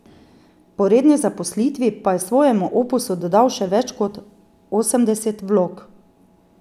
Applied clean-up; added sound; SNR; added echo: none; none; none; none.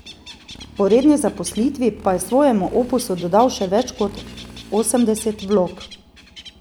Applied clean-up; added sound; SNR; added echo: none; Bird + Motorcycle; 19 dB; none.